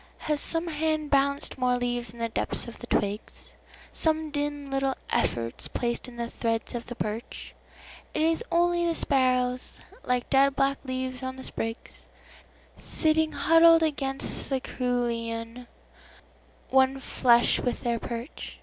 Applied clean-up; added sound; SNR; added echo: none; none; none; none.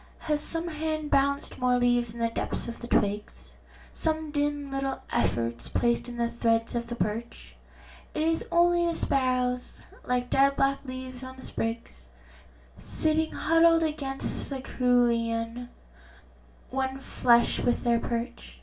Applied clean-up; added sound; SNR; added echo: none; none; none; reverberation time 0.2 s.